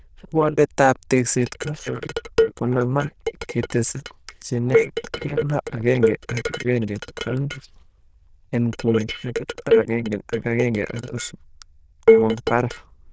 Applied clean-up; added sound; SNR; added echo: neural diffusion model UNIVERSE++.